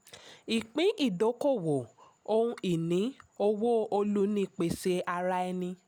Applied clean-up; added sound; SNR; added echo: none; none; none; none.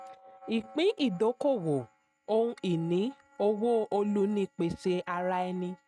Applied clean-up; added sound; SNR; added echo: neural mask model RNNoise.